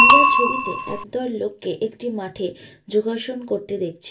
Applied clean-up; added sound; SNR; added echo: none; Bicycle bell; -4 dB; reverberation time 0.2 s.